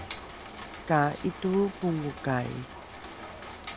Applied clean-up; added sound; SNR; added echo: none; Rain; 9 dB; none.